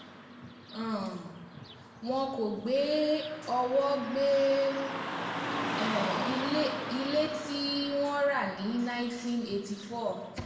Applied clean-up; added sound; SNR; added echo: none; Car passing by / Traffic noise, roadway noise; 7 dB; reverberation time 0.8 s.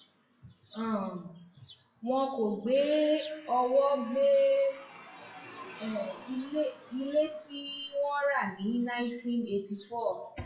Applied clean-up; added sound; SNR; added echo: classical method WPE with log-MMSE.